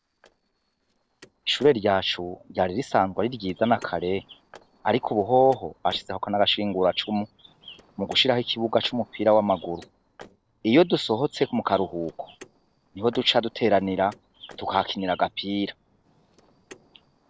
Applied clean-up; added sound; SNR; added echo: neural separator model SepFormer DNS4.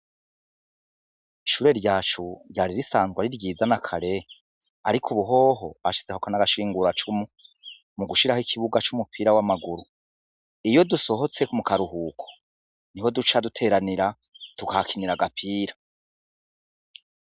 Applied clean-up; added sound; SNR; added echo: none; none; none; none.